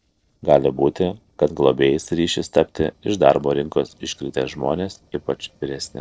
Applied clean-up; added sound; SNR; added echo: neural separator model SepFormer DNS4.